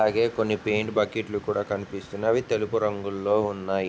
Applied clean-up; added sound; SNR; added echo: none; none; none; none.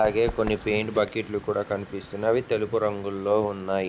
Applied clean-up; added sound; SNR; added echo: none; Run; 17 dB; none.